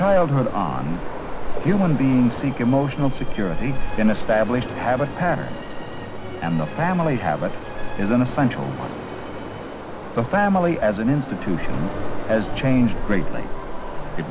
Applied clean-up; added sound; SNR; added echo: none; Waves, surf; 4 dB; none.